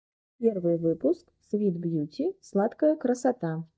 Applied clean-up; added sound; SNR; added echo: neural mask model DeepFilterNet 3.